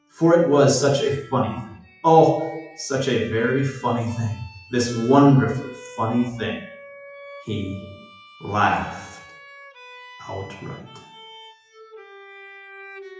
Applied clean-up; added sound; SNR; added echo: classical method WPE with log-MMSE.